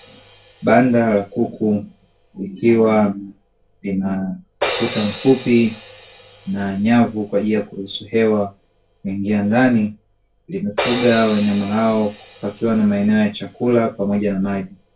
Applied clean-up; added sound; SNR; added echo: none; Crash cymbal; 15 dB; reverberation time 0.2 s.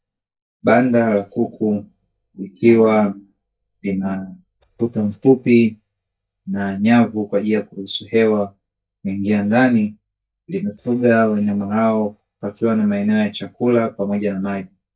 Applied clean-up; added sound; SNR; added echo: neural mask model DeepFilterNet 3.